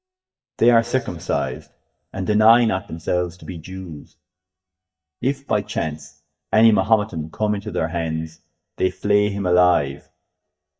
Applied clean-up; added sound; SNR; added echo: neural mask model DeepFilterNet 3.